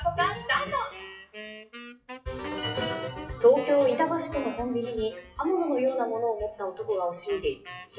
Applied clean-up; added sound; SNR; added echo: classical method WPE with log-MMSE.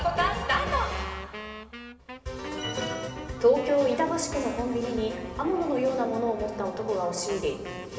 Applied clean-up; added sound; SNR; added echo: none; Wind instrument, woodwind instrument; 14 dB; reverberation time 2.5 s.